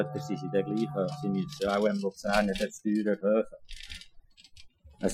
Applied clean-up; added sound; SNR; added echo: classical method Wiener filter.